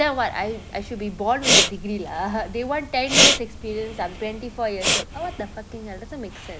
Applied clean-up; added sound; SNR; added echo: none; Respiratory sounds; -2 dB; none.